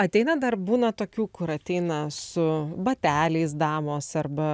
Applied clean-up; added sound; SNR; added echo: none; none; none; none.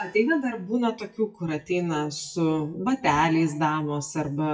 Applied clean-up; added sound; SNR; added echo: classical method WPE with log-MMSE.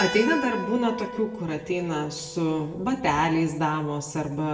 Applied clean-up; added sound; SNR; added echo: none; Keyboard (musical); 12 dB; reverberation time 0.6 s.